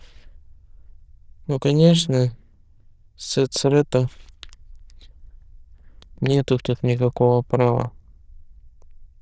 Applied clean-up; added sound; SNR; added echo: neural diffusion model UNIVERSE++.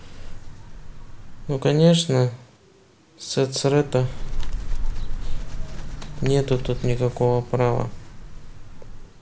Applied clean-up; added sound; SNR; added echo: none; Bird; 3 dB; none.